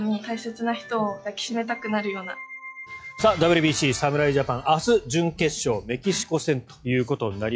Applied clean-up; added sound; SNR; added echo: classical method log-MMSE.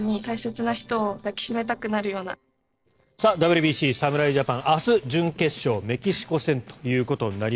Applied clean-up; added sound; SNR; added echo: neural separator model SepFormer DNS4.